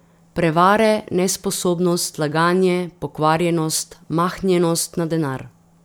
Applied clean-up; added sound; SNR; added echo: none; none; none; none.